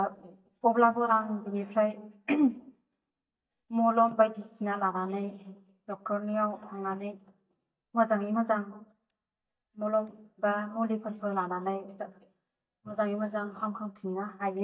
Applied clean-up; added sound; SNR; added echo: neural mask model DeepFilterNet 3.